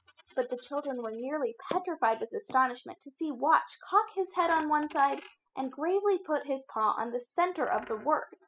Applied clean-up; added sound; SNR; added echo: classical method spectral subtraction.